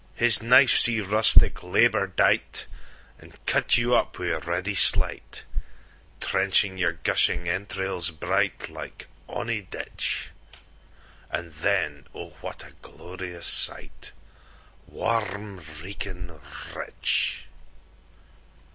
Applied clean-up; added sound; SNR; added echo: none; none; none; none.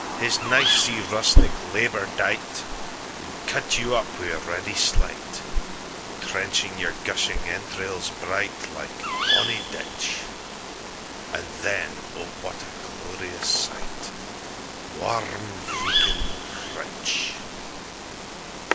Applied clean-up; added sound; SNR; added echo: none; Bird vocalization, bird call, bird song; 5 dB; none.